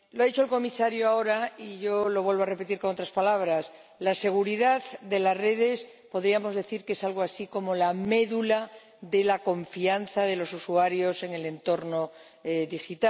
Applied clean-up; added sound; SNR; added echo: none; none; none; none.